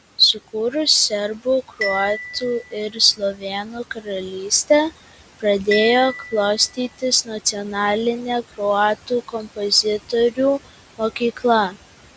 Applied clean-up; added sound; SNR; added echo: none; Glockenspiel; 13 dB; none.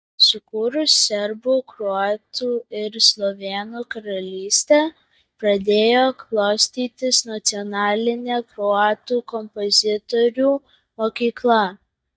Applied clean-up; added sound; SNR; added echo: neural mask model DeepFilterNet 3.